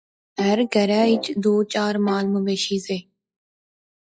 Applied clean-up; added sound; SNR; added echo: classical method log-MMSE.